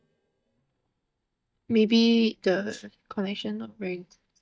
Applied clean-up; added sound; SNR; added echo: neural mask model DeepFilterNet 3.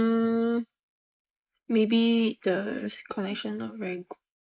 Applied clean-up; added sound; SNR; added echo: neural mask model Resemble Enhance denoiser.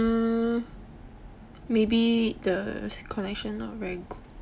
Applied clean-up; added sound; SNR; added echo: none; none; none; none.